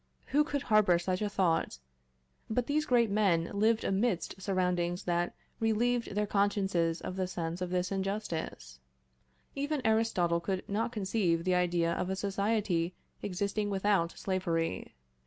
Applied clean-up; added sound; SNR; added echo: none; none; none; none.